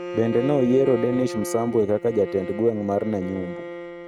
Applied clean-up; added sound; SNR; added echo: neural mask model RNNoise.